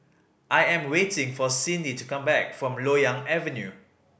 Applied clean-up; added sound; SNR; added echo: none; none; none; none.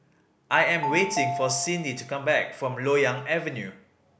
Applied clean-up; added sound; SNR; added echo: none; Telephone; 7 dB; none.